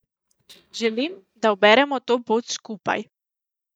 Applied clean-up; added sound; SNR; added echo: neural mask model DeepFilterNet 3.